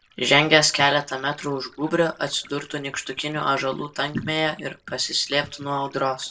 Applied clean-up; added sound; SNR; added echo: neural separator model SepFormer DNS4.